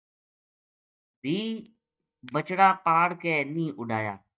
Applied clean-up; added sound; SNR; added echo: neural mask model DeepFilterNet 3.